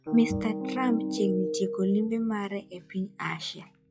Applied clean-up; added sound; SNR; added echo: classical method log-MMSE.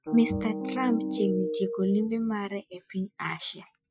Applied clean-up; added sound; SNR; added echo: classical method Wiener filter.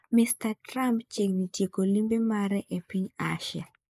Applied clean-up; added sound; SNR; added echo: neural mask model Resemble Enhance denoiser.